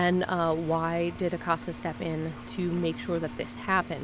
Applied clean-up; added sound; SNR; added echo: none; Engine; 13 dB; none.